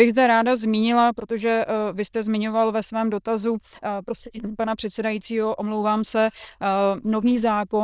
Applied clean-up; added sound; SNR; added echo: neural diffusion model UNIVERSE++.